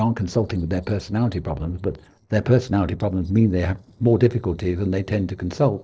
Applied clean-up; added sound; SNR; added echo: neural separator model SepFormer DNS4.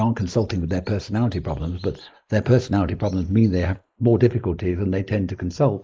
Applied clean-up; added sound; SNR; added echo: neural mask model Resemble Enhance denoiser.